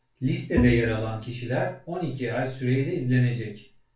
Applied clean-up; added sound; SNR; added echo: none; Bowed string instrument; 2 dB; reverberation time 0.3 s.